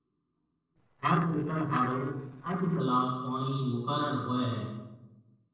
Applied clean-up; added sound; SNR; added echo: neural separator model SepFormer DNS4.